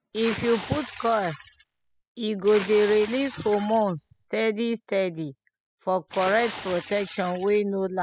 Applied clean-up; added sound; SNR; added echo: classical method spectral subtraction.